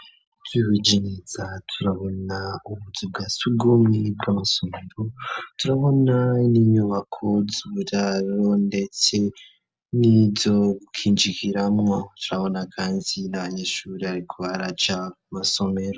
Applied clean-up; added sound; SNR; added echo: none; none; none; none.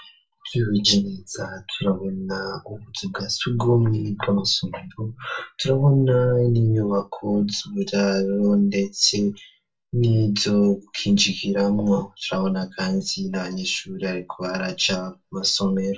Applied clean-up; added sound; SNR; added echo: none; none; none; reverberation time 0.2 s.